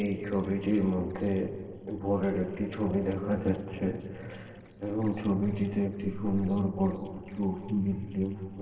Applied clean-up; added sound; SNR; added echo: neural separator model SepFormer DNS4.